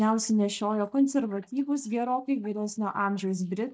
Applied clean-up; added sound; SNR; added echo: neural mask model DeepFilterNet 3.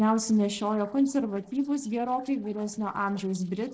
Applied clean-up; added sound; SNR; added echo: neural separator model SepFormer DNS4.